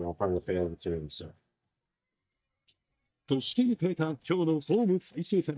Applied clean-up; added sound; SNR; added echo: neural mask model DeepFilterNet 3.